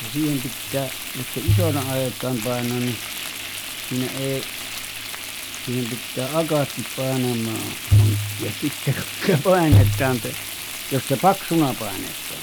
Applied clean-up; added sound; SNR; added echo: none; Frying (food); 9 dB; none.